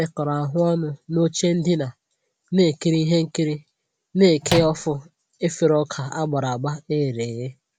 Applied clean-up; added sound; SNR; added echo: none; Microwave oven; 6 dB; none.